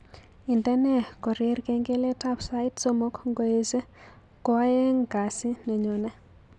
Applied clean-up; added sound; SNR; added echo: none; none; none; none.